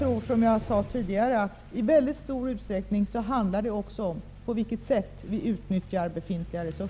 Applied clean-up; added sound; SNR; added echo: none; Accelerating, revving, vroom; 14 dB; none.